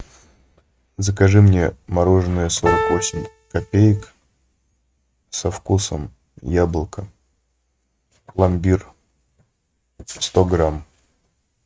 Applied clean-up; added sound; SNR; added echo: neural mask model RNNoise.